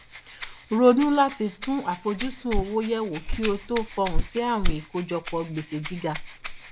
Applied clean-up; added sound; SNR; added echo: none; Walk, footsteps + Rattle (instrument); 3 dB; none.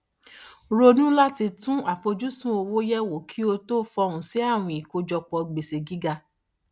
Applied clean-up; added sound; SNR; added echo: none; none; none; none.